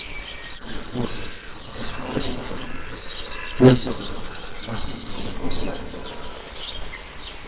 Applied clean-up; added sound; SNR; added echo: neural separator model SepFormer WHAMR!.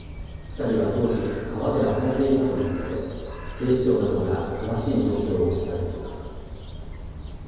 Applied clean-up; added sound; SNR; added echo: none; Bird; 11 dB; reverberation time 2.2 s.